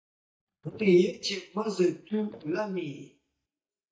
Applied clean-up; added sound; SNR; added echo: neural mask model DeepFilterNet 3.